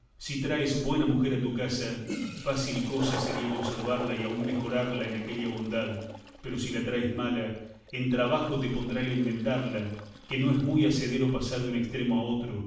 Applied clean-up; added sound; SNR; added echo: none; Toilet flush; 14 dB; reverberation time 0.7 s.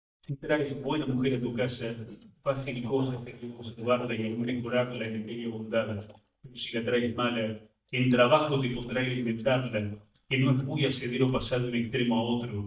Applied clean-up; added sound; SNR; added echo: neural mask model DeepFilterNet 3.